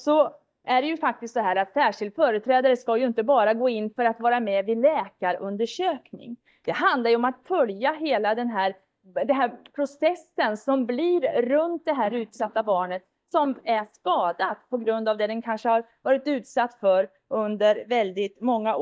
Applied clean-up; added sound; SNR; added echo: neural mask model DeepFilterNet 3.